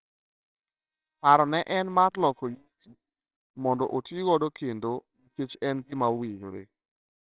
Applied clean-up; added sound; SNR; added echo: neural separator model SepFormer WHAMR!.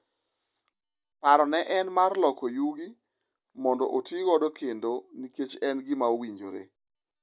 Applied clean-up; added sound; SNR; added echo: none; none; none; none.